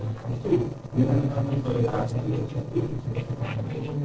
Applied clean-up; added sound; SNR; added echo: neural separator model SepFormer DNS4.